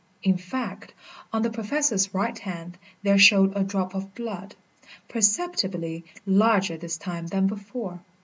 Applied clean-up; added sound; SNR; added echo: none; none; none; none.